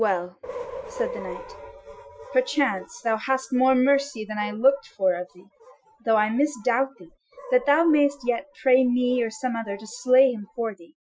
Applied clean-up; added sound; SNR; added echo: classical method Wiener filter.